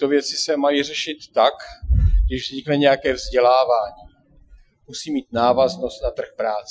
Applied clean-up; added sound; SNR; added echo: classical method Wiener filter.